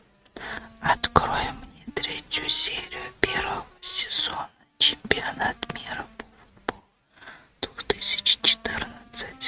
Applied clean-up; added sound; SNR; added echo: neural mask model RNNoise.